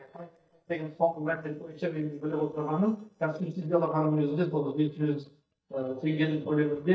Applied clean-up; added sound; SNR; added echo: neural mask model DeepFilterNet 3.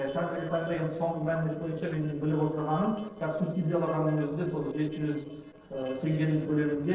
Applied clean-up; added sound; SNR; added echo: neural separator model SepFormer DNS4.